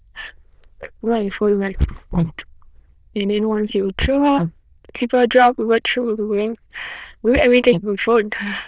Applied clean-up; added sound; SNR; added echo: neural diffusion model UNIVERSE++.